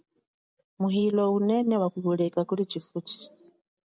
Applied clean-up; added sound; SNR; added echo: none; none; none; none.